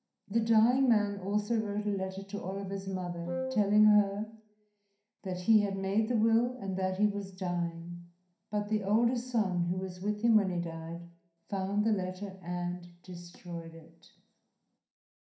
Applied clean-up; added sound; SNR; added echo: none; Wind instrument, woodwind instrument; 6 dB; reverberation time 0.5 s.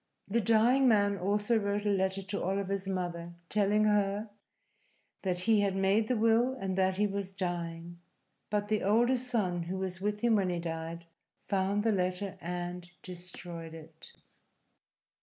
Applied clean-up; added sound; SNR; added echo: none; none; none; none.